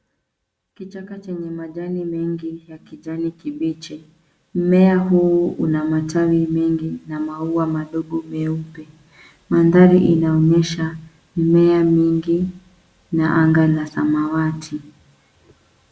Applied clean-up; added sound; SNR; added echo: none; none; none; none.